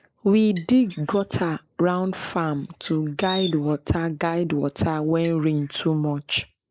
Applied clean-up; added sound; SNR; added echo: neural mask model Resemble Enhance denoiser.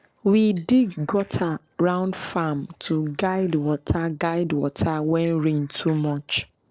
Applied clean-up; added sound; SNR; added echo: neural separator model SepFormer DNS4.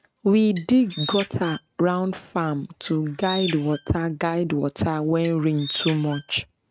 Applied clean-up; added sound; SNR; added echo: neural mask model RNNoise.